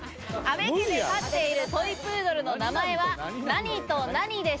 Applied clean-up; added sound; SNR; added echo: none; none; none; none.